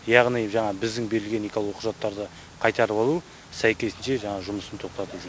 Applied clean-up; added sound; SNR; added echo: none; none; none; none.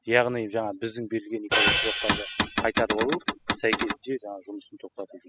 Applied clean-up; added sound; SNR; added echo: classical method spectral subtraction.